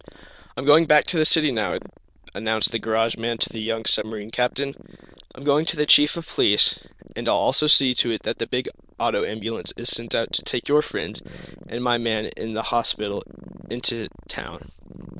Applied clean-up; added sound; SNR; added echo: neural diffusion model UNIVERSE++.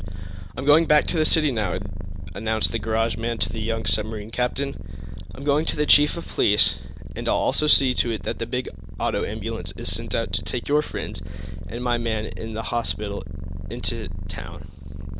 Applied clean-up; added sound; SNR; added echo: none; Purr; 4 dB; none.